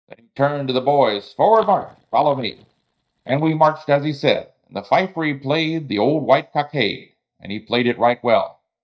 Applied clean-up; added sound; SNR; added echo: neural mask model DeepFilterNet 3.